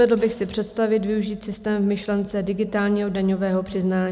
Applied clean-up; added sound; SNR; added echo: none; none; none; none.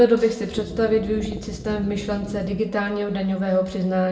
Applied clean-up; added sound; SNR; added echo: none; Wind instrument, woodwind instrument; 12 dB; reverberation time 0.6 s.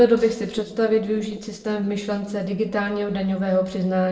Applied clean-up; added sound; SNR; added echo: neural separator model SepFormer DNS4.